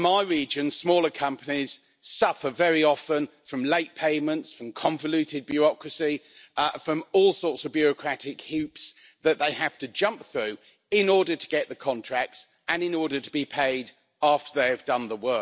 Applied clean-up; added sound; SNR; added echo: none; none; none; none.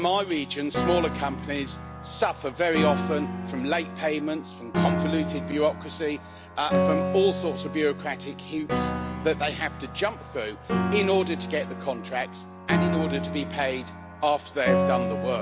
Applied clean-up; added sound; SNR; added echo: none; Piano; 2 dB; none.